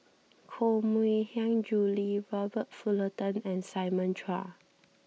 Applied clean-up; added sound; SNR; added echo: none; none; none; none.